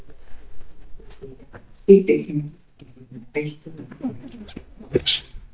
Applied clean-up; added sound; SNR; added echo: neural mask model DeepFilterNet 3.